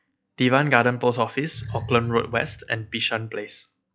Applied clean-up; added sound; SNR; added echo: classical method log-MMSE.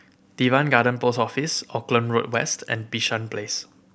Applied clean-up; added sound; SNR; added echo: none; none; none; none.